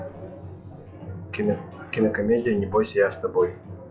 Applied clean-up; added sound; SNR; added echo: classical method log-MMSE.